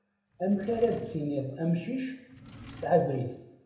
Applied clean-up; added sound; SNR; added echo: none; Drawer open or close; 19 dB; reverberation time 0.8 s.